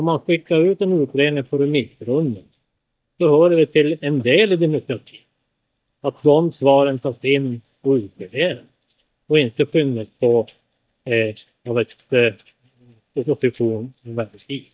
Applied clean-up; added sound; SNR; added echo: neural mask model DeepFilterNet 3.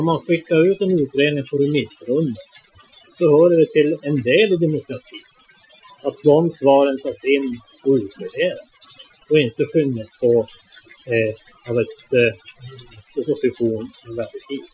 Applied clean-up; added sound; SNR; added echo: classical method Wiener filter.